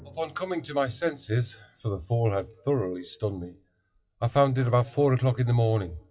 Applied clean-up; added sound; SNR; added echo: classical method WPE with log-MMSE.